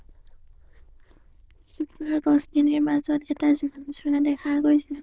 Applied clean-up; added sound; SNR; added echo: neural diffusion model UNIVERSE++.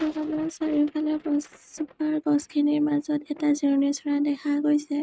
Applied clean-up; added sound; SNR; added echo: neural mask model RNNoise.